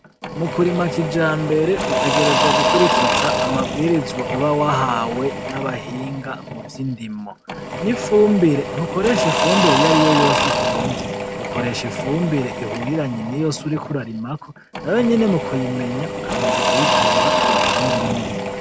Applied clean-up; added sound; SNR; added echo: none; Engine / Drill / Mechanisms; 0 dB; none.